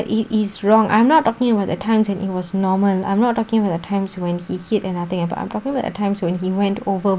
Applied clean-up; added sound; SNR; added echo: none; none; none; none.